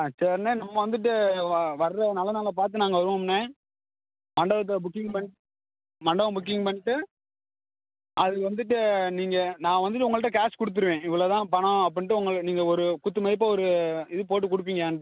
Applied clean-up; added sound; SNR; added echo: none; none; none; none.